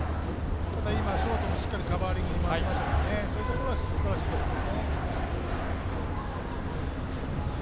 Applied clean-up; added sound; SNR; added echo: none; Vehicle horn, car horn, honking; -4 dB; none.